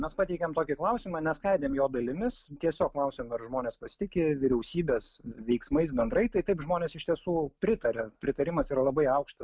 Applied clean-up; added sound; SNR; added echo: none; none; none; none.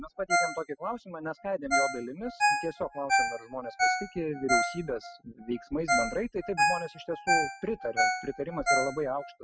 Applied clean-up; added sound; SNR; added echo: classical method spectral subtraction.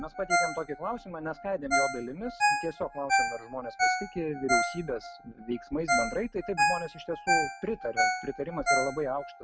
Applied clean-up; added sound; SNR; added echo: none; Ringtone; -4 dB; none.